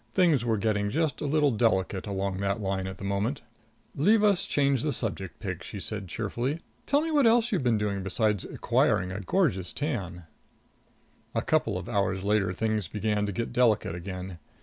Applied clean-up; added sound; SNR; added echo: none; none; none; none.